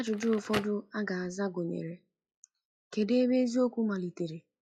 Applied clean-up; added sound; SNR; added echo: classical method log-MMSE.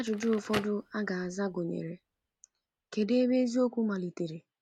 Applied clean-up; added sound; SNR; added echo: none; Crackle; 16 dB; none.